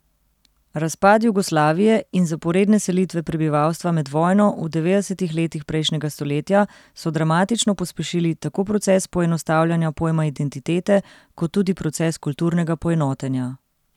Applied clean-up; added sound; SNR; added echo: none; none; none; none.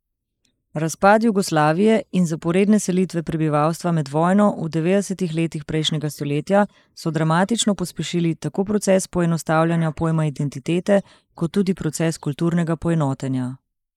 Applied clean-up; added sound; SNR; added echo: neural mask model Resemble Enhance denoiser.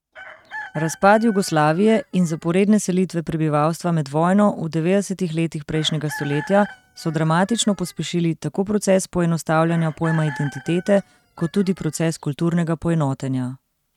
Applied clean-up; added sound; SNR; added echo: neural mask model RNNoise.